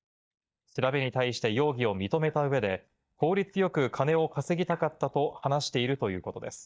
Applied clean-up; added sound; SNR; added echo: neural mask model DeepFilterNet 3.